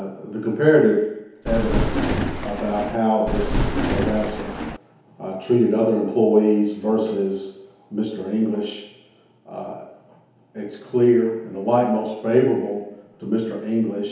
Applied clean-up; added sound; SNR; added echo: none; Thunder; 1 dB; reverberation time 1.0 s.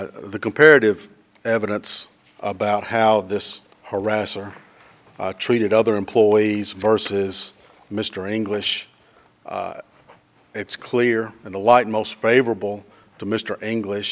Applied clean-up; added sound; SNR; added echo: none; none; none; none.